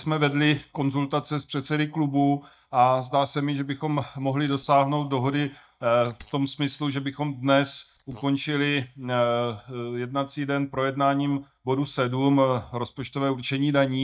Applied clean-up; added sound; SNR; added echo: neural mask model DeepFilterNet 3.